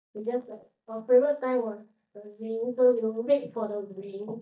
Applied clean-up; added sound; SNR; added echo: neural mask model DeepFilterNet 3.